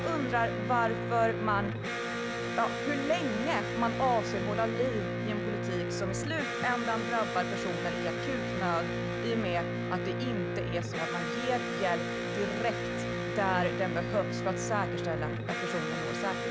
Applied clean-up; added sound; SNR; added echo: none; Electric guitar; 0 dB; none.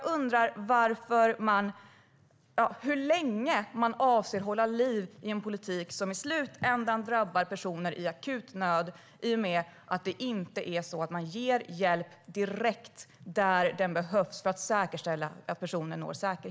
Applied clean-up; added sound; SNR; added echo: none; none; none; none.